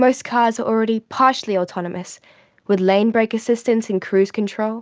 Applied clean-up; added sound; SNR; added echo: none; none; none; none.